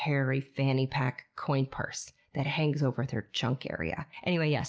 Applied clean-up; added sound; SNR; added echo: none; none; none; none.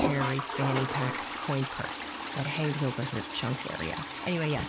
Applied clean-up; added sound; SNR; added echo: none; Toilet flush; 2 dB; none.